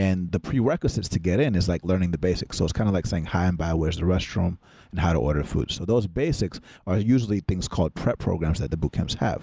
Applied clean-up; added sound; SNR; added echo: none; none; none; none.